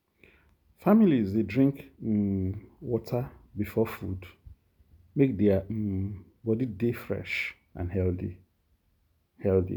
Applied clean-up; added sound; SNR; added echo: none; none; none; none.